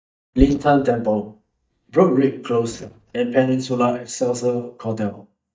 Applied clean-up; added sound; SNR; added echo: neural mask model DeepFilterNet 3.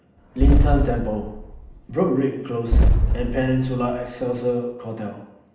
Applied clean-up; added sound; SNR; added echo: none; Boom; -3 dB; reverberation time 0.8 s.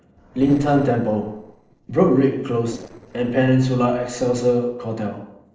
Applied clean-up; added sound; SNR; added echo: neural separator model SepFormer DNS4.